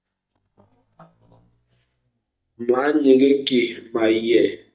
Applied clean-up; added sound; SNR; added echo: neural mask model DeepFilterNet 3.